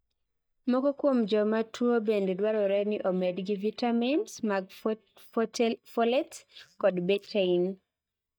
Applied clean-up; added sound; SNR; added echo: neural mask model DeepFilterNet 3.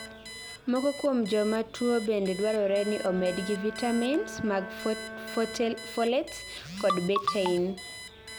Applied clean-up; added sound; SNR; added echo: none; Alarm + Bowed string instrument; 13 dB; none.